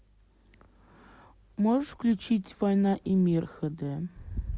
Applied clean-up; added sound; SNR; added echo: none; none; none; none.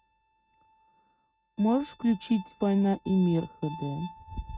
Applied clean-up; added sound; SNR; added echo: neural mask model RNNoise.